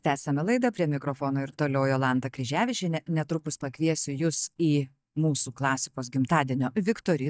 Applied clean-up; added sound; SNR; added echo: neural mask model DeepFilterNet 3.